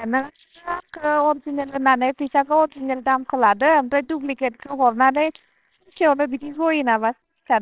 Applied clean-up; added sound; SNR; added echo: neural separator model SepFormer WHAMR!.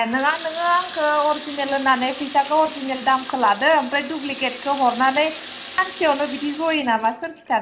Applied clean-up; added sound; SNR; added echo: none; Water tap, faucet; 16 dB; reverberation time 0.5 s.